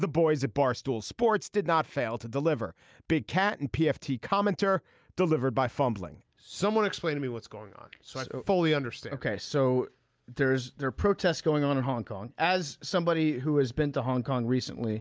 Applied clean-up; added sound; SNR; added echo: none; none; none; none.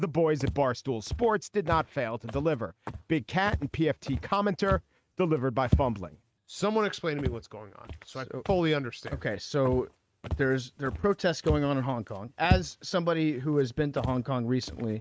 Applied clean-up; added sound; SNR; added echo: neural mask model RNNoise.